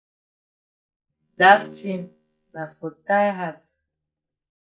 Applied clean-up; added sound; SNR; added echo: neural mask model DeepFilterNet 3.